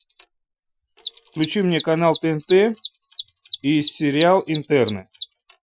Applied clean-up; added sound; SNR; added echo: classical method Wiener filter.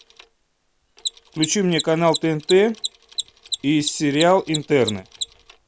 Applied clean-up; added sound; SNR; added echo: none; Mechanisms; 11 dB; none.